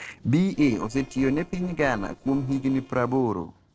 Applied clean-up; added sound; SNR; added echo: neural separator model SepFormer DNS4.